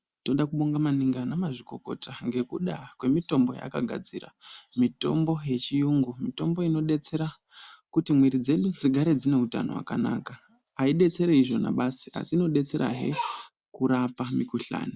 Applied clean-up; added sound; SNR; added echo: none; none; none; none.